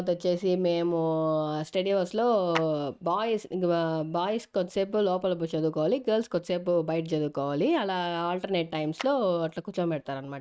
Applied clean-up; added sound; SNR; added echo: neural mask model RNNoise.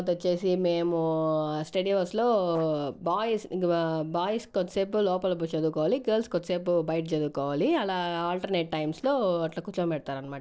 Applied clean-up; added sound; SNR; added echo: neural separator model SepFormer DNS4.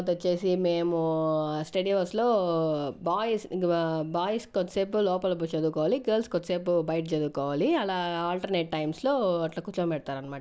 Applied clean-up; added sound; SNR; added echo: none; none; none; none.